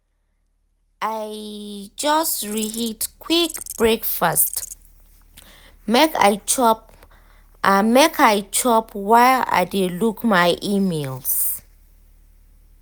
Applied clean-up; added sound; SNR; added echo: none; Insect; 15 dB; none.